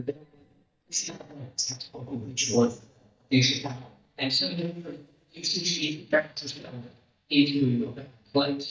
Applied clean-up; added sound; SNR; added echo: neural mask model DeepFilterNet 3.